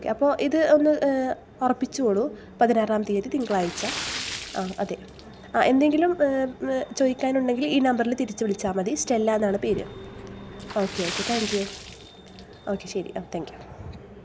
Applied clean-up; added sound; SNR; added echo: none; Engine + Splash, splatter; 15 dB; none.